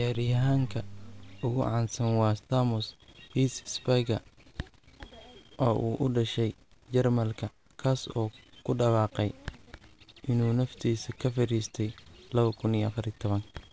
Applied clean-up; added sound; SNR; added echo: none; none; none; none.